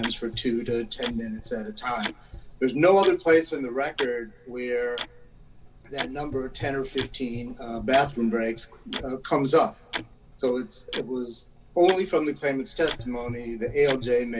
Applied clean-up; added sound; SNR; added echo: none; Tick-tock + Gurgling / Engine; 12 dB; none.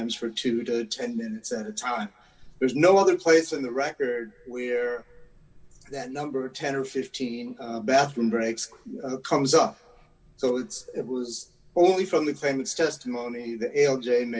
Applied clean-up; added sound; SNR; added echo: none; none; none; none.